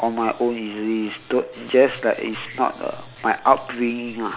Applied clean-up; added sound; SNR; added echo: none; none; none; none.